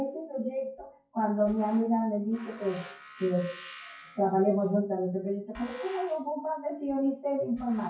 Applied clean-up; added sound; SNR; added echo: classical method WPE with log-MMSE.